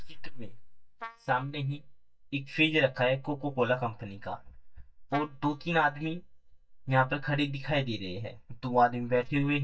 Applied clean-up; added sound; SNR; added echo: neural mask model DeepFilterNet 3.